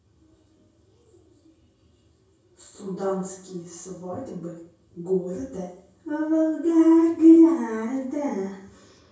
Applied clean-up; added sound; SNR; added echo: none; none; none; reverberation time 0.6 s.